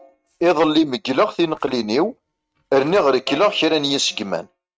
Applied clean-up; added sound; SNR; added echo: neural mask model RNNoise.